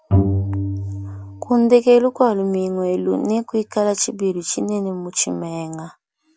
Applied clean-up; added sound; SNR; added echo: none; Bowed string instrument; 4 dB; none.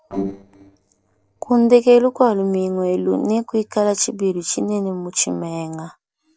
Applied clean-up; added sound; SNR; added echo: neural separator model SepFormer DNS4.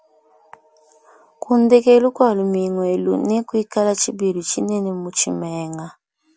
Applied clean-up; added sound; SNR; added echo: none; none; none; none.